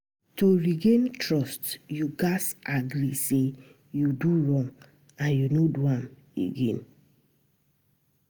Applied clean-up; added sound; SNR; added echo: none; none; none; none.